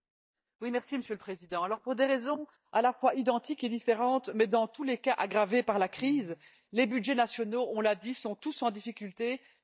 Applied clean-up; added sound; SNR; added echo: neural mask model DeepFilterNet 3.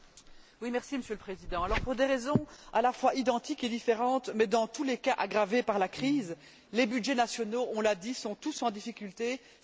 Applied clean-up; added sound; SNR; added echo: none; Piano; 18 dB; none.